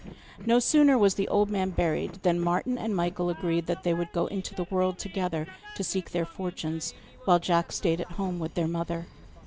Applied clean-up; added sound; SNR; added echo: none; Train; 19 dB; none.